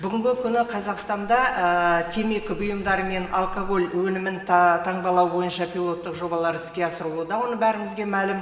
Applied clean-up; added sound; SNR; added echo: none; Livestock, farm animals, working animals; 13 dB; reverberation time 1.7 s.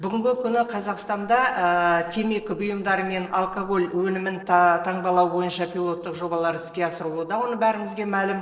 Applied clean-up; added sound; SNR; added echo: neural separator model SepFormer DNS4.